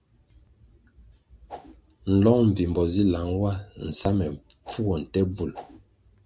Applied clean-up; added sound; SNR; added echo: none; Whoosh, swoosh, swish; 17 dB; none.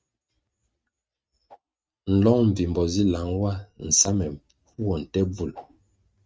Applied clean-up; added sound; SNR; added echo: neural mask model RNNoise.